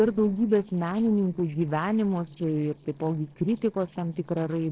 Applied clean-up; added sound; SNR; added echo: neural separator model SepFormer DNS4.